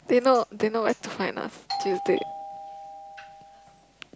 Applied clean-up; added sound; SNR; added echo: none; Doorbell; 9 dB; none.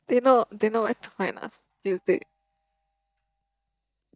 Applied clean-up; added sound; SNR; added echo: neural mask model DeepFilterNet 3.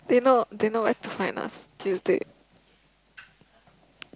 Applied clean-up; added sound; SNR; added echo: none; none; none; none.